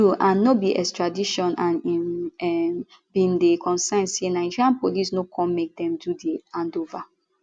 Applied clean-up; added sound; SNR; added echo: none; none; none; none.